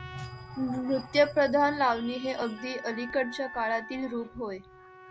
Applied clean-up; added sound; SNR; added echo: none; Wind instrument, woodwind instrument + Trumpet; 17 dB; none.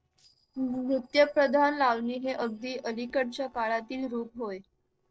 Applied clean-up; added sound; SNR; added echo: neural separator model SepFormer DNS4.